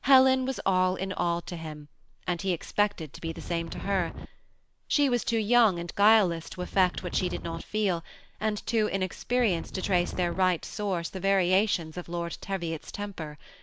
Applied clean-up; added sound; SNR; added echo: none; Wind; 9 dB; none.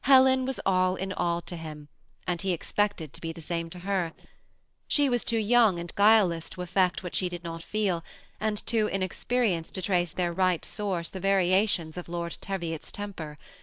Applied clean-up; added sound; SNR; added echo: neural separator model SepFormer DNS4.